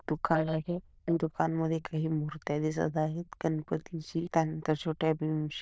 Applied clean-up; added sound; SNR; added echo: neural diffusion model UNIVERSE++.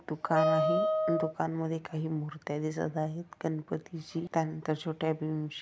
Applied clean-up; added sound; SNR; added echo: none; Wind instrument, woodwind instrument; -4 dB; none.